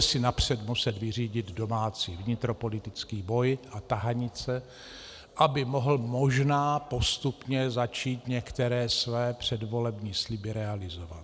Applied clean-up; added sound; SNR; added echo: none; none; none; none.